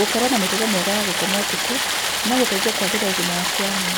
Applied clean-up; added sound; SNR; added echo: none; Stream; -2 dB; none.